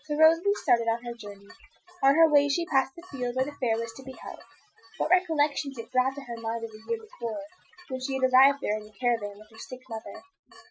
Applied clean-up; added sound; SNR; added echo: classical method Wiener filter.